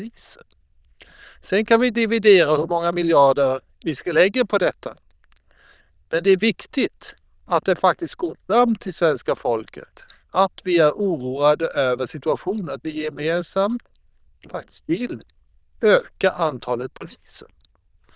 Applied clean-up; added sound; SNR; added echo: neural diffusion model UNIVERSE++.